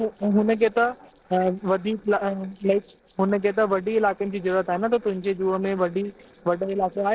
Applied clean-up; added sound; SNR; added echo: neural separator model SepFormer DNS4.